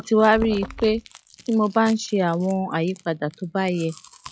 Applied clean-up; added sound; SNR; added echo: classical method log-MMSE.